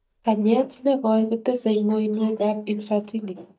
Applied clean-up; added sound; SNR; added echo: neural mask model DeepFilterNet 3.